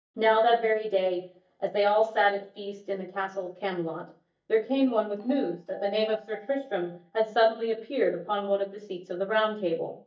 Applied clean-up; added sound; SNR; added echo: neural mask model DeepFilterNet 3.